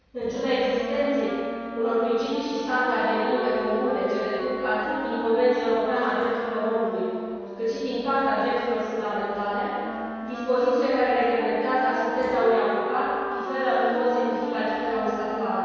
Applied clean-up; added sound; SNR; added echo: none; Wind instrument, woodwind instrument; 10 dB; reverberation time 2.1 s.